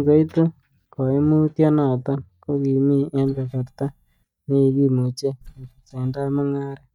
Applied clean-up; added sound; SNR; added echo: neural mask model DeepFilterNet 3.